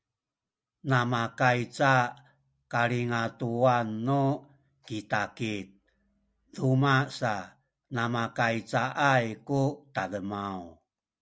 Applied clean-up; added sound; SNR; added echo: none; none; none; none.